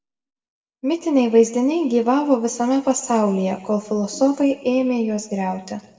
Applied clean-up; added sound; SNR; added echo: none; none; none; reverberation time 0.9 s.